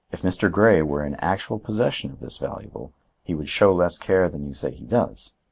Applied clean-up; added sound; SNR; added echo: none; none; none; none.